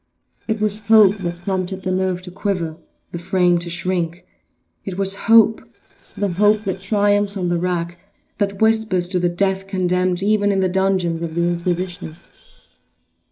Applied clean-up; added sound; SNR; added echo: neural separator model SepFormer DNS4.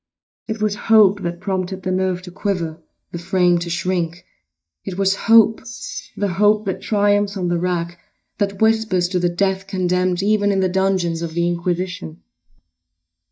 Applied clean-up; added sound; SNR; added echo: neural mask model DeepFilterNet 3.